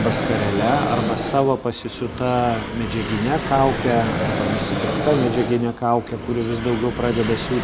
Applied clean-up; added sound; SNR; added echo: none; Fixed-wing aircraft, airplane; 4 dB; none.